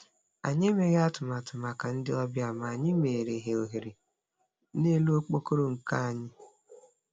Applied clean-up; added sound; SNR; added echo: none; none; none; none.